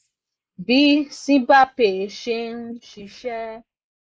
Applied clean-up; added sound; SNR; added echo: neural mask model Resemble Enhance denoiser.